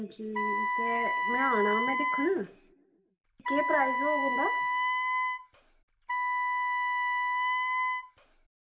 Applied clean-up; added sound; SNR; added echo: none; Wind instrument, woodwind instrument; -5 dB; reverberation time 0.7 s.